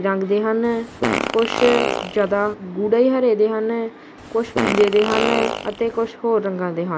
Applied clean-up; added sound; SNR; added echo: none; Fart; 4 dB; none.